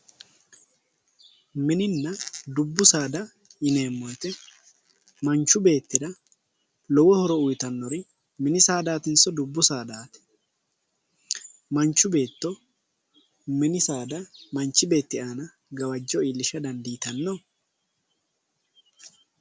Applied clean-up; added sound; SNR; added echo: none; none; none; none.